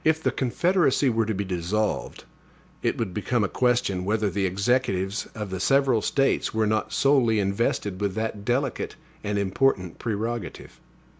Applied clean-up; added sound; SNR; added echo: none; none; none; none.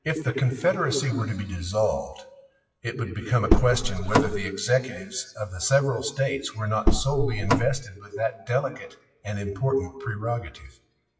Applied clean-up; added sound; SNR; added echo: classical method WPE with log-MMSE.